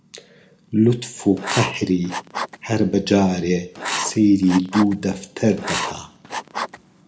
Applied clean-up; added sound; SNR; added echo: none; Writing; 9 dB; reverberation time 0.3 s.